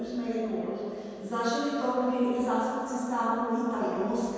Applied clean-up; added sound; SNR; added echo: none; none; none; reverberation time 2.1 s.